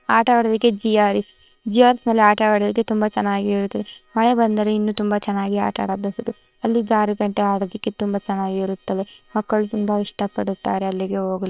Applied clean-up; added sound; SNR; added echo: neural separator model SepFormer WHAM!.